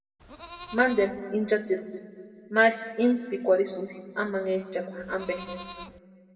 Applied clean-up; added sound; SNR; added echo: none; Livestock, farm animals, working animals; 14 dB; reverberation time 1.9 s.